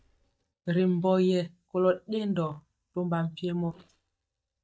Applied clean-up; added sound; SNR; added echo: neural mask model DeepFilterNet 3.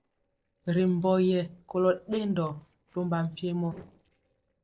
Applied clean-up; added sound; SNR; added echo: neural separator model SepFormer DNS4.